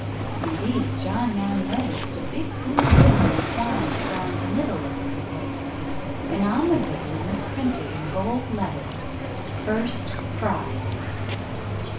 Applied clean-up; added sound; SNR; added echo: none; Cricket / Waves, surf; -3 dB; reverberation time 0.4 s.